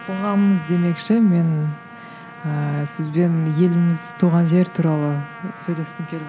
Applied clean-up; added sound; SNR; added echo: none; Trumpet; 18 dB; none.